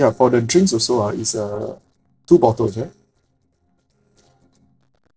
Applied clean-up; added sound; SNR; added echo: neural separator model SepFormer DNS4.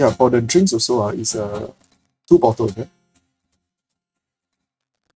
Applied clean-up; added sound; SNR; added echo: neural mask model RNNoise.